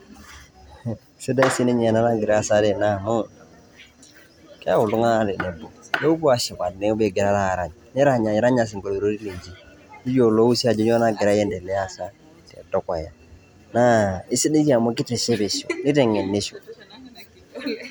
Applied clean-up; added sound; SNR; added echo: none; none; none; none.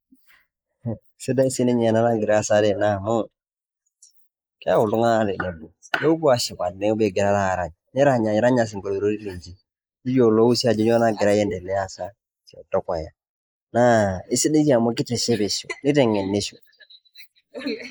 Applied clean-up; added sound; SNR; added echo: neural mask model Resemble Enhance denoiser.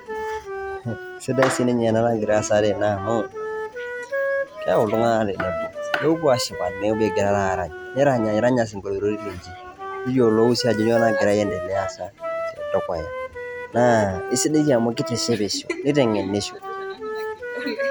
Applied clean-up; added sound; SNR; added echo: none; Wind instrument, woodwind instrument; 8 dB; none.